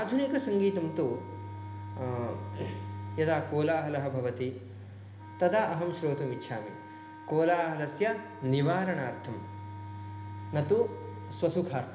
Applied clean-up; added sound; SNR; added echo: none; Wind instrument, woodwind instrument; 17 dB; reverberation time 1.1 s.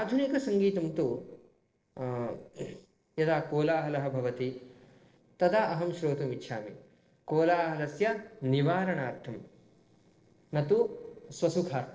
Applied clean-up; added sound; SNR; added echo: neural separator model SepFormer DNS4.